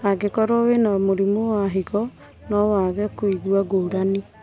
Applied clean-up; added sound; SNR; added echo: none; none; none; none.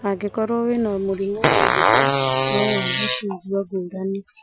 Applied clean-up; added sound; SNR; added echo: classical method Wiener filter.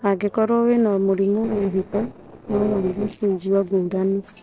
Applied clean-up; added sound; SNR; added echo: neural separator model SepFormer DNS4.